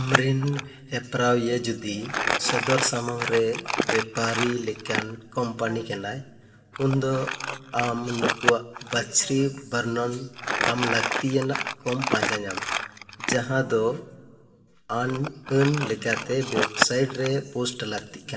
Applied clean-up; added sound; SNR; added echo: none; Crumpling, crinkling; 4 dB; reverberation time 2.4 s.